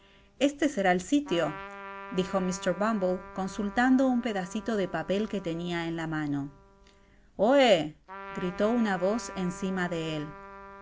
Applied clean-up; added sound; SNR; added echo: none; Trumpet; 17 dB; none.